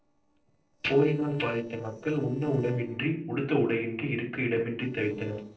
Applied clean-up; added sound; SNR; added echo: neural separator model SepFormer DNS4.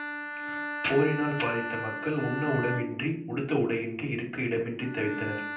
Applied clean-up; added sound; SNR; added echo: none; Bowed string instrument; 7 dB; reverberation time 0.6 s.